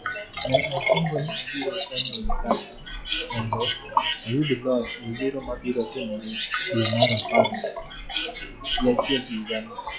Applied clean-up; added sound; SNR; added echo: classical method log-MMSE.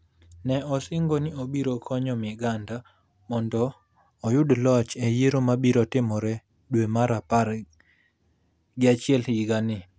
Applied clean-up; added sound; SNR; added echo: none; none; none; none.